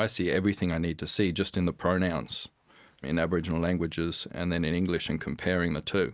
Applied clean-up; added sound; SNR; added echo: none; none; none; none.